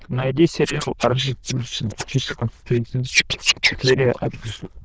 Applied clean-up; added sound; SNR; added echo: neural diffusion model UNIVERSE++.